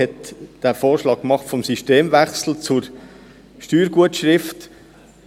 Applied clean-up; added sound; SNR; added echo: none; none; none; none.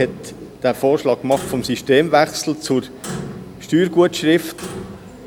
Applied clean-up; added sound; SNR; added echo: none; Clock; 15 dB; none.